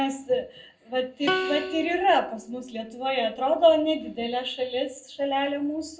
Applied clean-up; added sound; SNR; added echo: none; Plucked string instrument; 8 dB; reverberation time 0.3 s.